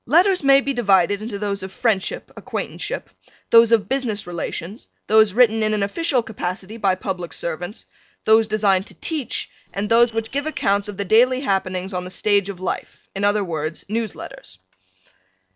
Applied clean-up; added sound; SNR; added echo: neural separator model SepFormer DNS4.